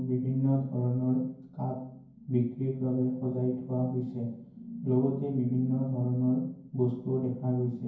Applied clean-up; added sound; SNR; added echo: none; none; none; reverberation time 0.9 s.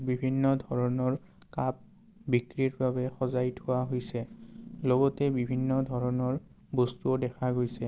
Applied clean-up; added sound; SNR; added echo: none; none; none; none.